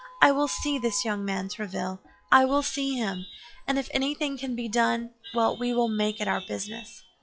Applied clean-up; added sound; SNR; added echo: classical method log-MMSE.